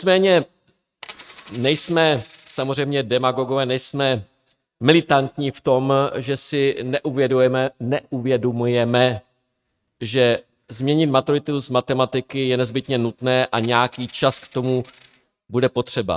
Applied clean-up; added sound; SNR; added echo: neural mask model RNNoise.